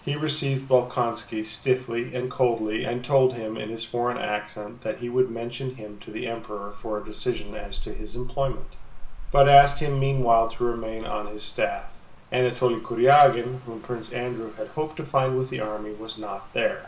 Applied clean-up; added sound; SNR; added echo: none; Rain; 9 dB; reverberation time 0.7 s.